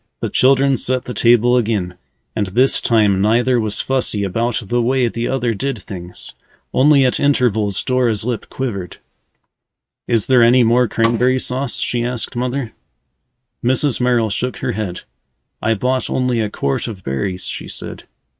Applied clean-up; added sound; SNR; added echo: neural mask model RNNoise.